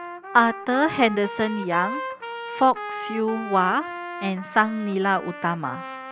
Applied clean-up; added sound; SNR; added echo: none; Trumpet; 10 dB; none.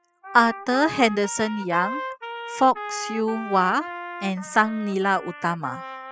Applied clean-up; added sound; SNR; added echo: classical method spectral subtraction.